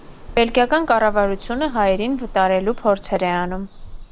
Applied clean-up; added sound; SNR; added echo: none; Bird vocalization, bird call, bird song; 12 dB; none.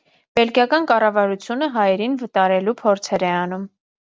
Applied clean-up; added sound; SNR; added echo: none; none; none; none.